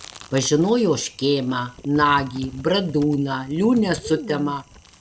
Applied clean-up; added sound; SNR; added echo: none; Typing + Chewing, mastication; 18 dB; none.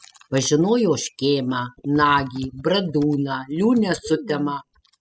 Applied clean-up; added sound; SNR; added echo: classical method spectral subtraction.